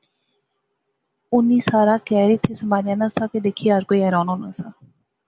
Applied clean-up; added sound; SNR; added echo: none; none; none; none.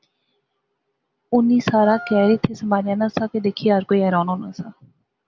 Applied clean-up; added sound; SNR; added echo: none; Wind instrument, woodwind instrument; 14 dB; none.